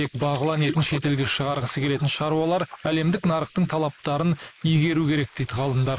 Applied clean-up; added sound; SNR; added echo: neural mask model Resemble Enhance denoiser.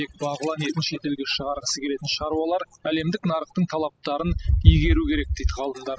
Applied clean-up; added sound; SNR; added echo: classical method spectral subtraction.